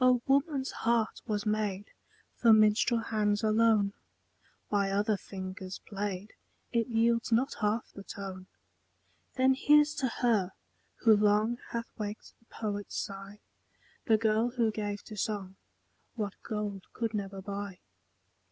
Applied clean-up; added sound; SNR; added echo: none; none; none; none.